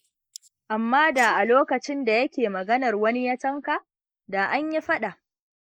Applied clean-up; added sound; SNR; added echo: neural mask model Resemble Enhance denoiser.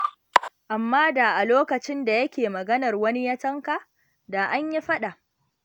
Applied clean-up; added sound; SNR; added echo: none; none; none; none.